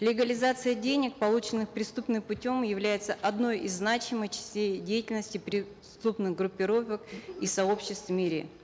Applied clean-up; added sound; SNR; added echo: none; none; none; none.